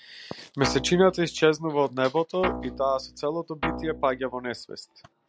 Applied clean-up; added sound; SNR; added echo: none; Guitar; 9 dB; none.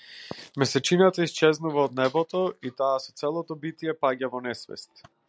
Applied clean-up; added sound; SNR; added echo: none; none; none; none.